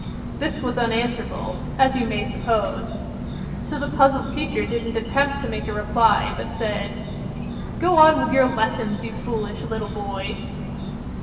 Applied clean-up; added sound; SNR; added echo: none; Insect; 5 dB; reverberation time 1.9 s.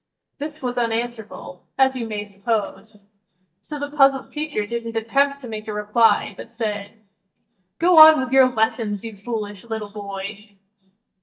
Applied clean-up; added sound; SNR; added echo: neural mask model DeepFilterNet 3.